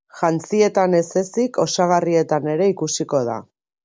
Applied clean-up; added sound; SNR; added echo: none; none; none; none.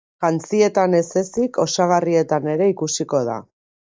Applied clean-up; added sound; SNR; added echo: neural mask model DeepFilterNet 3.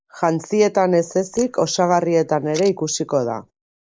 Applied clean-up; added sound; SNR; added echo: neural mask model Resemble Enhance denoiser.